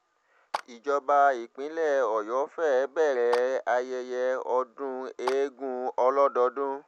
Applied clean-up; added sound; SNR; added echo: none; Clapping; 15 dB; none.